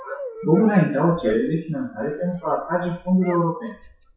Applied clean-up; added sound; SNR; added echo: classical method WPE with log-MMSE.